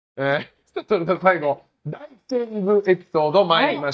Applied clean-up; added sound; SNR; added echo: neural mask model DeepFilterNet 3.